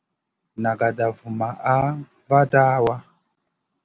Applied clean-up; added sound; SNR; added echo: none; none; none; none.